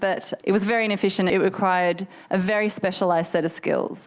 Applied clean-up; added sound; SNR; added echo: none; none; none; none.